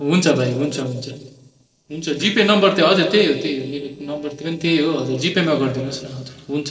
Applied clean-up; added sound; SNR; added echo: neural separator model SepFormer DNS4.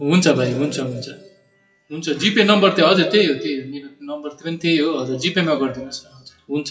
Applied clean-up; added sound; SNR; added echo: classical method WPE with log-MMSE.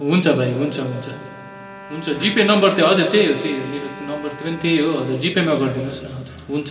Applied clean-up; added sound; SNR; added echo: none; Bowed string instrument; 19 dB; reverberation time 2.2 s.